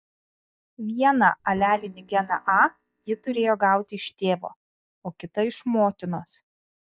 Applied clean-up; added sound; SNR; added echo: neural mask model DeepFilterNet 3.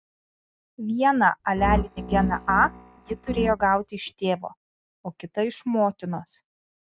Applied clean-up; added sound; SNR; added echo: neural mask model RNNoise.